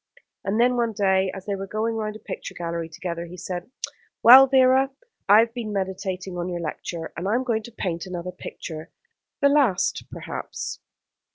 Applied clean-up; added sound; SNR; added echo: none; none; none; none.